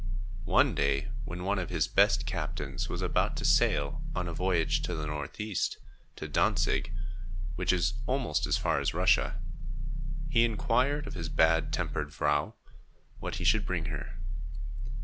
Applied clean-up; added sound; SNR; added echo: none; Growling; -1 dB; none.